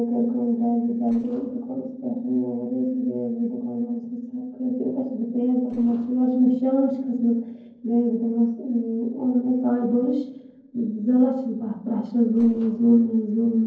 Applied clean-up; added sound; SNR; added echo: neural separator model SepFormer DNS4.